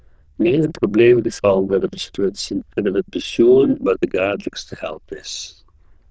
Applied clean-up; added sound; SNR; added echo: neural diffusion model UNIVERSE++.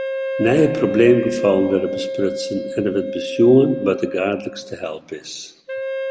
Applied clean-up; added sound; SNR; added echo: none; Wind instrument, woodwind instrument; 8 dB; none.